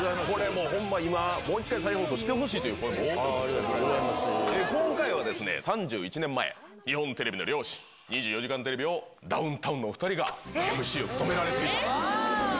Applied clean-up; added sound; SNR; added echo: none; Splash, splatter; 18 dB; none.